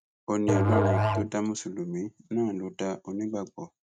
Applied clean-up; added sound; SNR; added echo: neural mask model RNNoise.